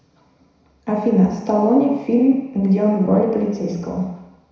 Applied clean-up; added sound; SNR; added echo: none; none; none; reverberation time 1.0 s.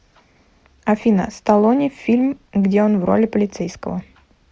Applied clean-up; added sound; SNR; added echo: none; none; none; none.